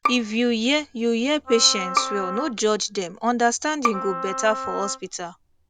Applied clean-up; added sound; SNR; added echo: none; Bowed string instrument + Wind instrument, woodwind instrument; 7 dB; none.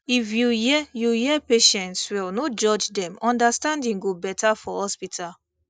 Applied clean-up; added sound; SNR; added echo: none; none; none; none.